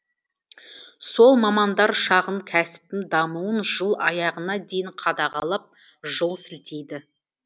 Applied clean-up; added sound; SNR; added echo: none; none; none; none.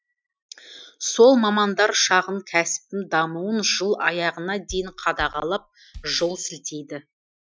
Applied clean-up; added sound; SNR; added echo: classical method Wiener filter.